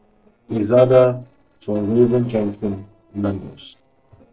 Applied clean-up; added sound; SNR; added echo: neural separator model SepFormer DNS4.